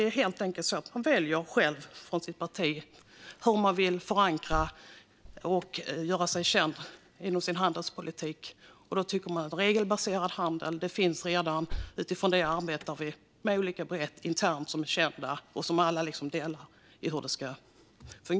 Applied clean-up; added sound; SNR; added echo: none; Alarm; 18 dB; none.